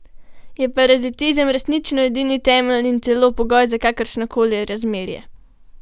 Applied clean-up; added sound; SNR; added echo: none; none; none; none.